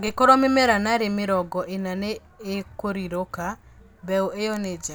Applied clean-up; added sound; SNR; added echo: none; none; none; none.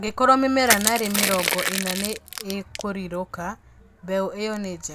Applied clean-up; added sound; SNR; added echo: none; Crushing; 2 dB; none.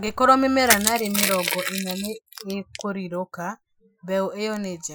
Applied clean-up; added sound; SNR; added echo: classical method Wiener filter.